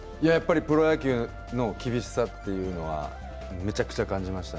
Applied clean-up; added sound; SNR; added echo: none; none; none; none.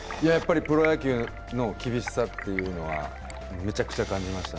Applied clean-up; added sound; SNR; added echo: none; Camera + Stream; 13 dB; none.